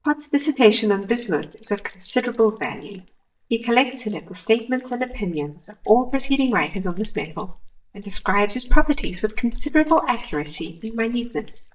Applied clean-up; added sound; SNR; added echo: neural mask model DeepFilterNet 3.